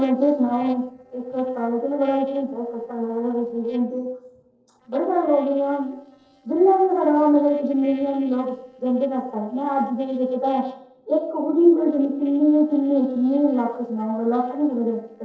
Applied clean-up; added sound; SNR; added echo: neural separator model SepFormer DNS4.